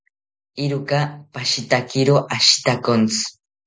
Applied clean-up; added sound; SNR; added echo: none; none; none; none.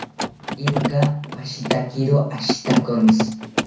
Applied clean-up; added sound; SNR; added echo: none; Mechanisms; 3 dB; reverberation time 0.6 s.